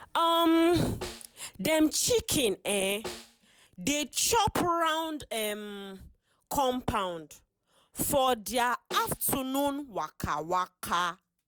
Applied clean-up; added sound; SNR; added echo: none; Snare drum; 17 dB; none.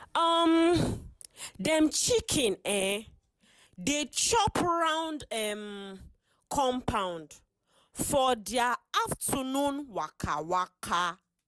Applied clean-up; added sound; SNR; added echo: none; none; none; none.